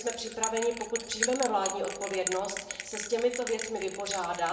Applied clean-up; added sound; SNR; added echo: none; Bell; 6 dB; reverberation time 0.7 s.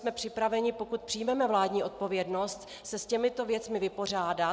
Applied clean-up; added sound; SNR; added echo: none; none; none; none.